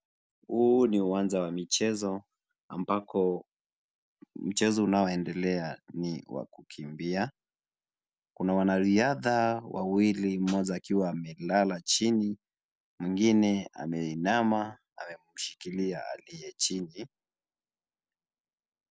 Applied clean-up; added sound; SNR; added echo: none; none; none; none.